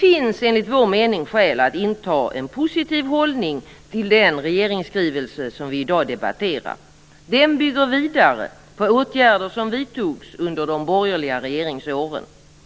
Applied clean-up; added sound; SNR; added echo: none; none; none; none.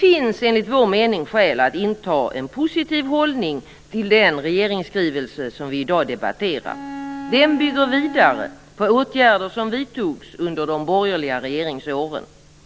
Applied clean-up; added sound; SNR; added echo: none; Bowed string instrument; 11 dB; none.